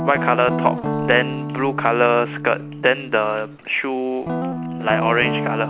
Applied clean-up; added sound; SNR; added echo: none; Guitar; 5 dB; none.